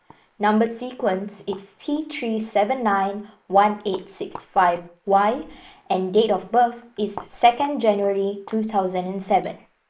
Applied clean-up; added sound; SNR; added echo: neural mask model Resemble Enhance denoiser.